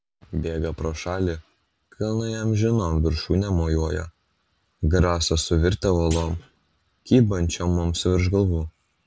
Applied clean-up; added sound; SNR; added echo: none; Thump, thud; 18 dB; none.